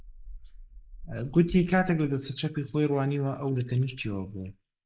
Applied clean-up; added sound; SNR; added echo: neural mask model Resemble Enhance denoiser.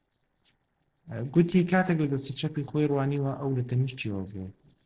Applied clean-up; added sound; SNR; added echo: neural separator model SepFormer DNS4.